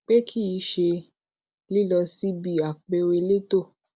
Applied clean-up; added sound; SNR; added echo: none; none; none; none.